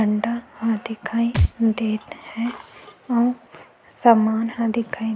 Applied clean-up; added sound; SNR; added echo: none; Thump, thud; 9 dB; none.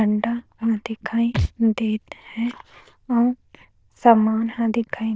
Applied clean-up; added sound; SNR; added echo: neural diffusion model UNIVERSE++.